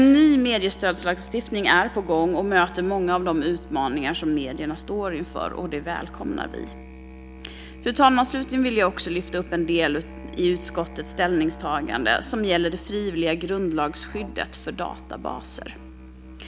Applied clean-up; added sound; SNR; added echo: none; Musical instrument; 16 dB; none.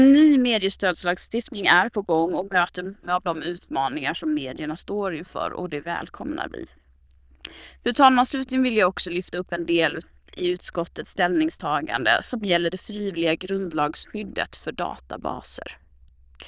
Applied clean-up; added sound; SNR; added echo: neural diffusion model UNIVERSE++.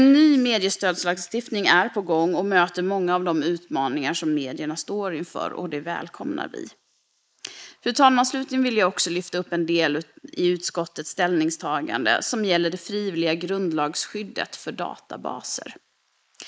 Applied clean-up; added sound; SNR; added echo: neural mask model Resemble Enhance denoiser.